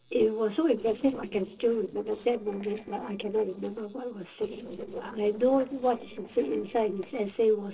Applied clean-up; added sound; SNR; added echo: neural separator model SepFormer DNS4.